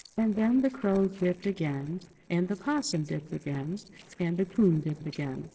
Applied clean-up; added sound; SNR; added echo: neural separator model SepFormer DNS4.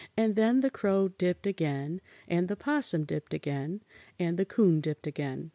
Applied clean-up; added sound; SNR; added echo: none; none; none; none.